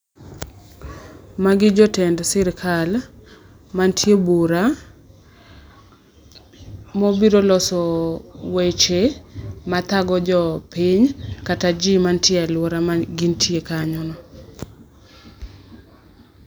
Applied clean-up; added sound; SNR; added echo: none; none; none; none.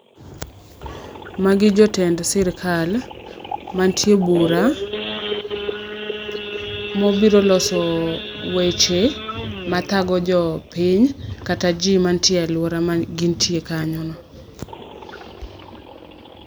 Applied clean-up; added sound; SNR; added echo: none; Idling / Sawing / Accelerating, revving, vroom; 11 dB; none.